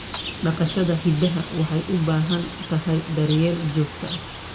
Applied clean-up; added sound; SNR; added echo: none; Bird; 11 dB; reverberation time 0.5 s.